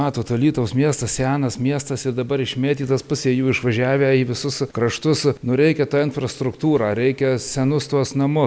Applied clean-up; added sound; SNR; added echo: none; none; none; none.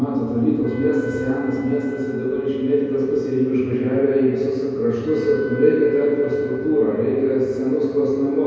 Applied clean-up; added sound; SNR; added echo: none; Wind instrument, woodwind instrument; 18 dB; reverberation time 2.2 s.